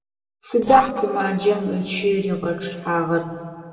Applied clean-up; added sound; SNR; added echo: neural separator model SepFormer DNS4.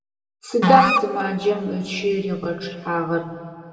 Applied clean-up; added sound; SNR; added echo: none; Musical instrument; 3 dB; reverberation time 2.0 s.